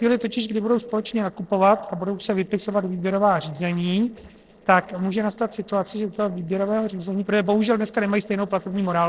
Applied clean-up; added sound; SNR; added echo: neural separator model SepFormer DNS4.